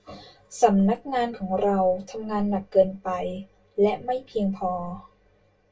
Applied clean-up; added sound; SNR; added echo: none; none; none; reverberation time 0.1 s.